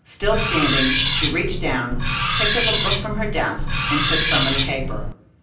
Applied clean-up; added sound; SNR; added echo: none; Cutlery, silverware; -3 dB; reverberation time 0.6 s.